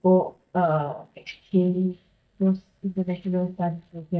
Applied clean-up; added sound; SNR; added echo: neural mask model DeepFilterNet 3.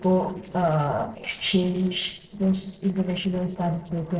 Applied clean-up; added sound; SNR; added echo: neural separator model SepFormer DNS4.